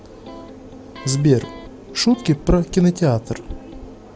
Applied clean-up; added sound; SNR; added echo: none; Electric guitar; 20 dB; none.